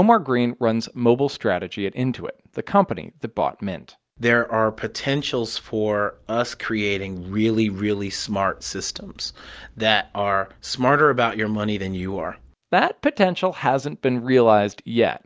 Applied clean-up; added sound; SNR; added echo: none; none; none; none.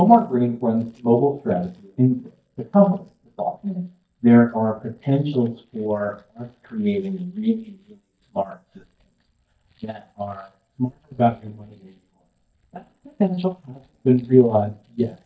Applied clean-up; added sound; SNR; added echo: neural mask model DeepFilterNet 3.